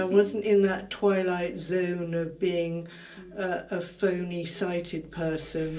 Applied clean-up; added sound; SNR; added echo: none; none; none; reverberation time 0.3 s.